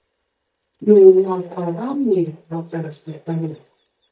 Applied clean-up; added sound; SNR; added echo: neural mask model DeepFilterNet 3.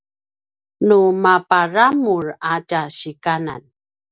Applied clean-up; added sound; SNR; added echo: none; none; none; none.